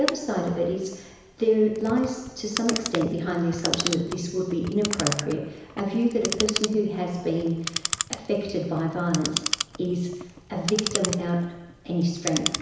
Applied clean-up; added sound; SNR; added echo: none; Clock; 7 dB; reverberation time 1.0 s.